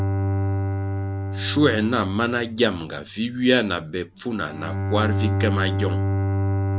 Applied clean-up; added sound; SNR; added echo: none; Bowed string instrument; 0 dB; none.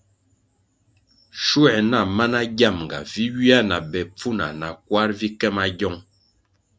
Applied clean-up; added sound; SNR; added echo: none; none; none; none.